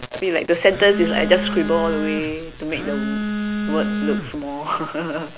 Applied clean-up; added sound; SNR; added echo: none; Telephone; 4 dB; none.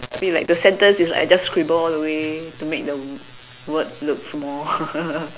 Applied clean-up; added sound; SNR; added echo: none; none; none; none.